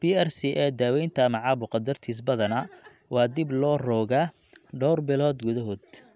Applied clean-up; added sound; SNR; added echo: none; none; none; none.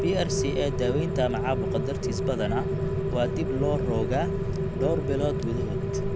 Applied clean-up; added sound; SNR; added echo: none; Rain; -2 dB; none.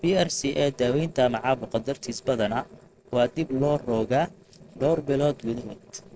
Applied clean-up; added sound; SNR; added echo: neural separator model SepFormer DNS4.